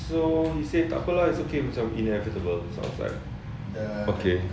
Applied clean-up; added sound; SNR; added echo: none; none; none; none.